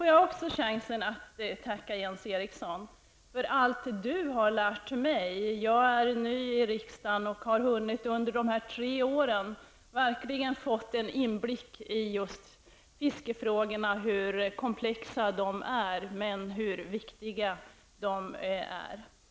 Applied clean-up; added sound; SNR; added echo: none; none; none; none.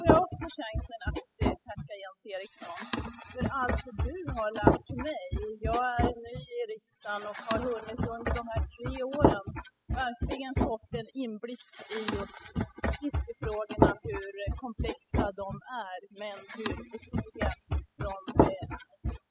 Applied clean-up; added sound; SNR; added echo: classical method spectral subtraction.